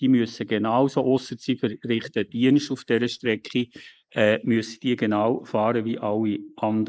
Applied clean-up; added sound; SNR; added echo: neural mask model Resemble Enhance denoiser.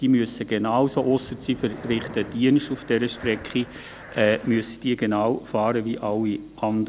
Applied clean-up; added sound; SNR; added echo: none; Breathing; 17 dB; none.